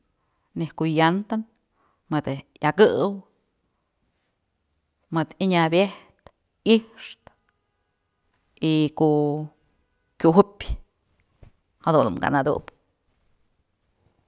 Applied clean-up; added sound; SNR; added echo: none; none; none; none.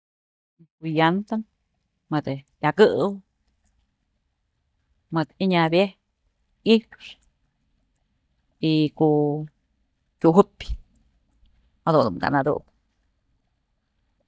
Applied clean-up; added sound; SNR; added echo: neural mask model DeepFilterNet 3.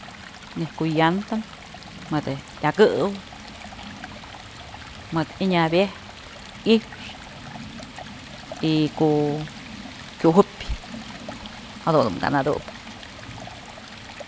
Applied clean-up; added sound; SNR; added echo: none; Stream; 14 dB; none.